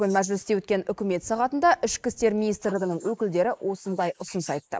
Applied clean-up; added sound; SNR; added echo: neural mask model Resemble Enhance denoiser.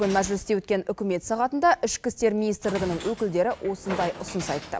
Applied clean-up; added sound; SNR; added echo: none; Train; 14 dB; none.